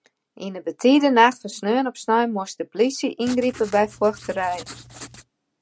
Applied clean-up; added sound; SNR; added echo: none; Writing; 18 dB; none.